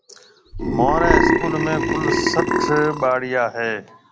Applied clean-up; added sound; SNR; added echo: none; Burping, eructation; -3 dB; none.